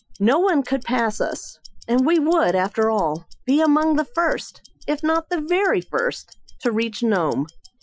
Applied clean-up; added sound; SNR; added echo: classical method Wiener filter.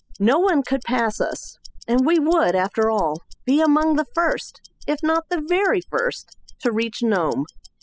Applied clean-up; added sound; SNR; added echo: classical method spectral subtraction.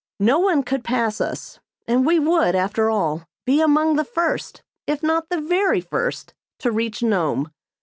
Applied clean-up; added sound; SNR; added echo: none; none; none; none.